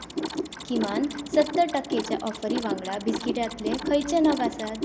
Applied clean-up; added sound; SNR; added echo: none; Mechanisms; 5 dB; none.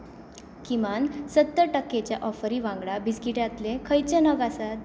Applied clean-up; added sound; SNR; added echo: none; none; none; none.